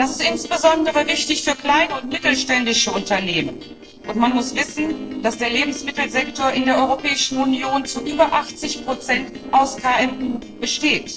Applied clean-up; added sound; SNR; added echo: neural separator model SepFormer DNS4.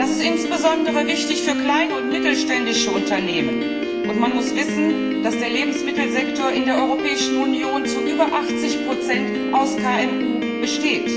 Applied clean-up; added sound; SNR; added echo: none; Piano; -1 dB; reverberation time 0.8 s.